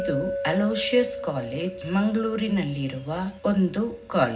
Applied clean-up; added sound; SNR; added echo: none; Chink, clink; 9 dB; reverberation time 0.4 s.